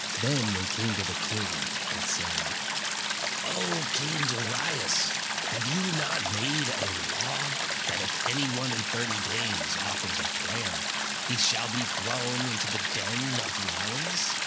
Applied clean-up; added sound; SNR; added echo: none; Stream; -3 dB; none.